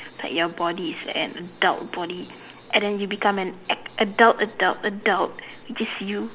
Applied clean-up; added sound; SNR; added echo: none; none; none; none.